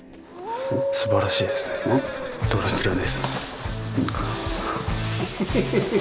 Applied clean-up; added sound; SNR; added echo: none; Zipper (clothing); 19 dB; none.